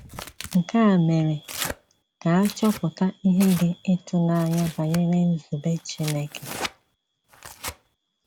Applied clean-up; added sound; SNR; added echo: none; Tearing; 15 dB; none.